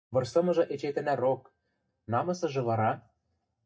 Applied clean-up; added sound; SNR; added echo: neural mask model DeepFilterNet 3.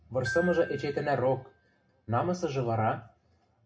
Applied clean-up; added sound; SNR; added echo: none; Glockenspiel; 13 dB; reverberation time 0.2 s.